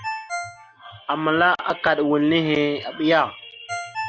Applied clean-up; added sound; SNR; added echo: none; Ringtone; 13 dB; none.